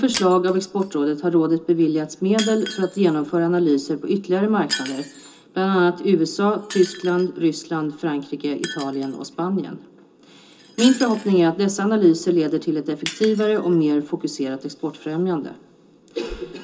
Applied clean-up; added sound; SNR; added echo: none; Shatter; 17 dB; reverberation time 0.2 s.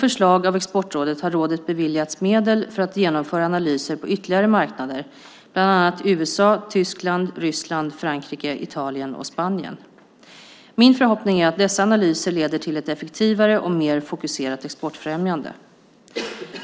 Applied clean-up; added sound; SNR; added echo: none; none; none; none.